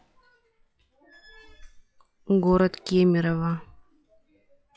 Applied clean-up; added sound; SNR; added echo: classical method log-MMSE.